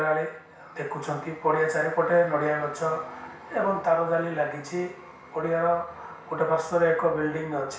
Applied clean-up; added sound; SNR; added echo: none; none; none; reverberation time 0.6 s.